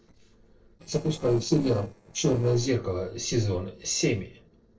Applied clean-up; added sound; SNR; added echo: neural separator model SepFormer DNS4.